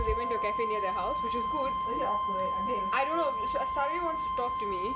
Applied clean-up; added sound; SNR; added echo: none; Wind instrument, woodwind instrument; -2 dB; none.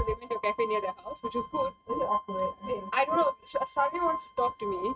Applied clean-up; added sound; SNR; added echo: neural mask model RNNoise.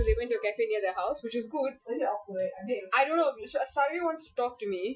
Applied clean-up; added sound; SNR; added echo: classical method Wiener filter.